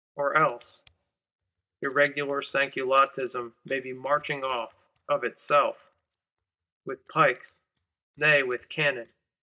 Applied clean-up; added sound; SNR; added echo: neural mask model DeepFilterNet 3.